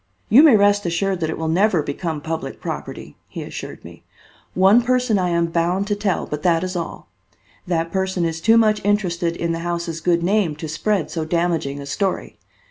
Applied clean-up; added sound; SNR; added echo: none; none; none; none.